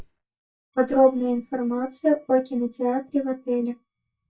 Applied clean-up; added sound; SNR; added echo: neural mask model DeepFilterNet 3.